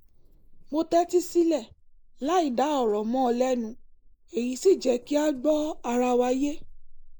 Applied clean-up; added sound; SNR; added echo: neural mask model Resemble Enhance denoiser.